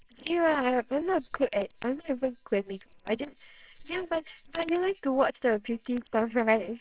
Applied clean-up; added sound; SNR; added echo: neural separator model SepFormer WHAMR!.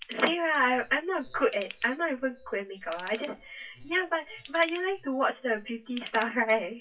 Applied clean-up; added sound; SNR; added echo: classical method WPE with log-MMSE.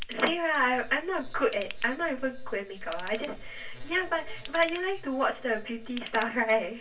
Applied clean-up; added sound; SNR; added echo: none; Ratchet, pawl / Tools; 19 dB; reverberation time 0.2 s.